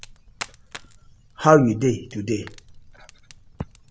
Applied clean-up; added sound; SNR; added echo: none; Fire; 19 dB; none.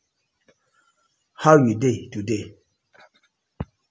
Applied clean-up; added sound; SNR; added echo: none; none; none; none.